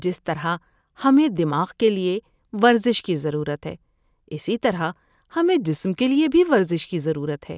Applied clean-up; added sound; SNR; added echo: none; none; none; none.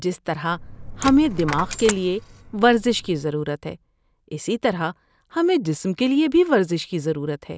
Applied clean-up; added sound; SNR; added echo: none; Coin (dropping); 11 dB; none.